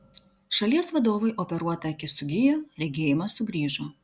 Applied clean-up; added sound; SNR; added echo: none; none; none; none.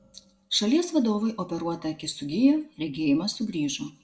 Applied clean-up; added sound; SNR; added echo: none; none; none; reverberation time 0.4 s.